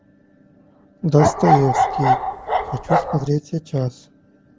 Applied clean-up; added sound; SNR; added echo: none; Bark; -3 dB; none.